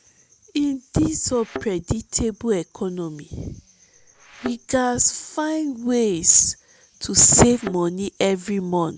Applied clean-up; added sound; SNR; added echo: none; Thump, thud; 15 dB; none.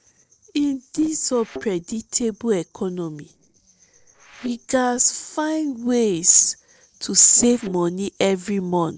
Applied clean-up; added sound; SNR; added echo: neural separator model SepFormer DNS4.